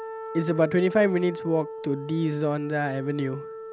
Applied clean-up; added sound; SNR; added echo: none; Wind instrument, woodwind instrument; 11 dB; none.